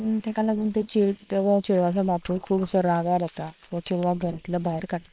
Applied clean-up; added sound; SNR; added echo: neural separator model SepFormer WHAM!.